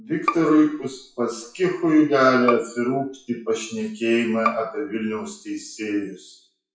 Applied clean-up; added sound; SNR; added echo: classical method WPE with log-MMSE.